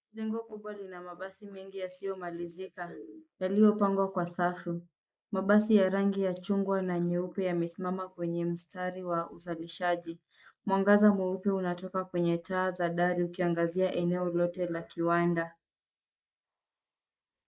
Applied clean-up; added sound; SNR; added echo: neural mask model Resemble Enhance denoiser.